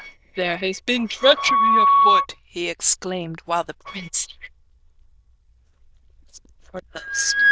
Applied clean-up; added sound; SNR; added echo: neural diffusion model UNIVERSE++.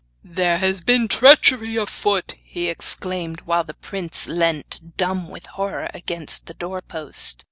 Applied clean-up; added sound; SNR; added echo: none; none; none; none.